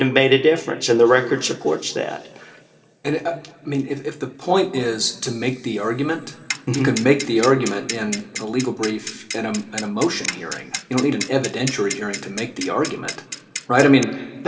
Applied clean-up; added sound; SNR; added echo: none; Clock; 11 dB; reverberation time 2.4 s.